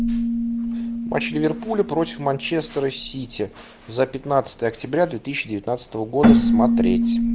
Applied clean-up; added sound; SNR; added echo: none; Keyboard (musical); -1 dB; none.